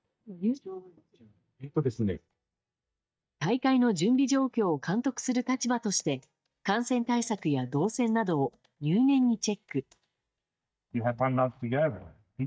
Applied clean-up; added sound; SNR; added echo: neural mask model DeepFilterNet 3.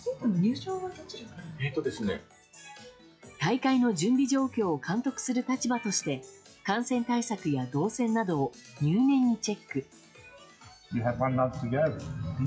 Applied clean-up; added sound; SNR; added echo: classical method log-MMSE.